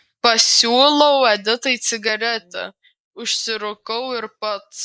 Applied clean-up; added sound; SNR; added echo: neural mask model Resemble Enhance denoiser.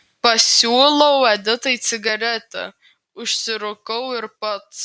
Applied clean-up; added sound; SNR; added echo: none; none; none; none.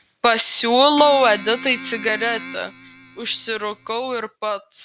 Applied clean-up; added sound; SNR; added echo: none; Keyboard (musical); 17 dB; none.